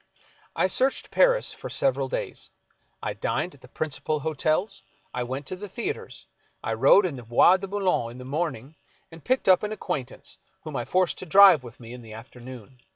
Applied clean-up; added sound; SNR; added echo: none; none; none; none.